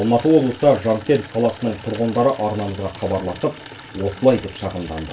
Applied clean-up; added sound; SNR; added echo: none; Water tap, faucet / Liquid; 17 dB; reverberation time 0.2 s.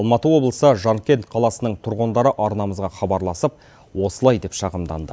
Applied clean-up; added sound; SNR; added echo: none; none; none; none.